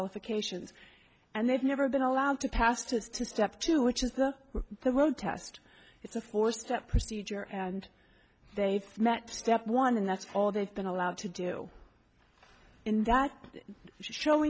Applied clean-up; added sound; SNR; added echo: none; none; none; none.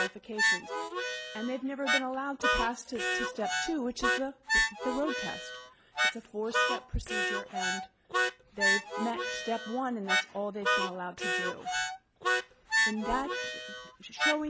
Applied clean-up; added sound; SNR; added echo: none; Harmonica; -5 dB; none.